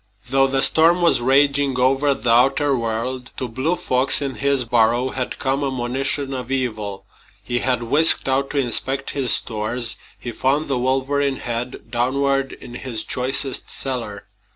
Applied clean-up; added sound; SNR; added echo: none; none; none; none.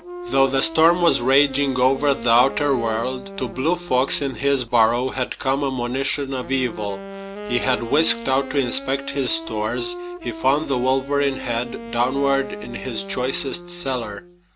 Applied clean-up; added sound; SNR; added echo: none; Wind instrument, woodwind instrument; 12 dB; none.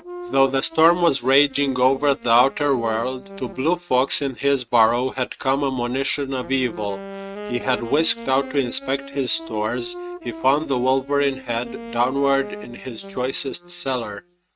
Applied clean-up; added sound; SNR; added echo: neural mask model RNNoise.